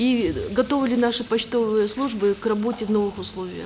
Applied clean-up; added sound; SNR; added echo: none; Sink (filling or washing) / Water tap, faucet; 17 dB; none.